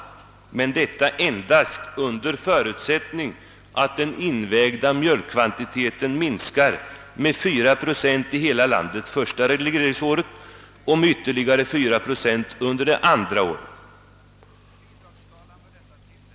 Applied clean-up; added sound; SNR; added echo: none; none; none; none.